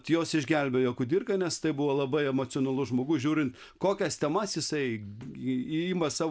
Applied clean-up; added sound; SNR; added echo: none; none; none; none.